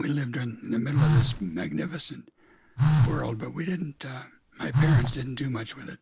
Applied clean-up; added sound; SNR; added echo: none; Telephone; -5 dB; none.